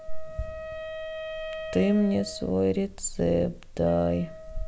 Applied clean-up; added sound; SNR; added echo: none; Wind instrument, woodwind instrument; 12 dB; none.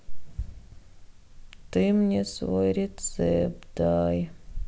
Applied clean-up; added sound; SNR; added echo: none; none; none; none.